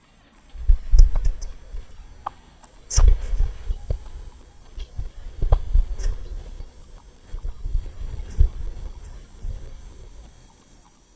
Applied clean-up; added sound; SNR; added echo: neural mask model DeepFilterNet 3.